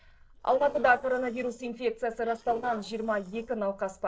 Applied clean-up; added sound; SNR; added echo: neural separator model SepFormer DNS4.